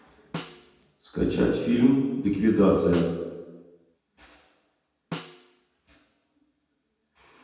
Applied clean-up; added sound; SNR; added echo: none; Snare drum; 17 dB; reverberation time 1.0 s.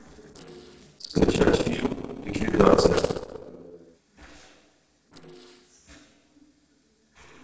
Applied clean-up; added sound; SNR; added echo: neural separator model SepFormer DNS4.